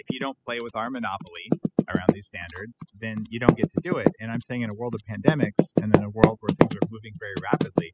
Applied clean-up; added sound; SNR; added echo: classical method spectral subtraction.